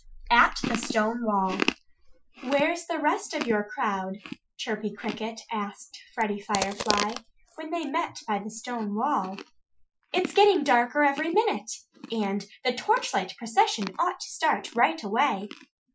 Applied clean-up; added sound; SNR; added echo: classical method Wiener filter.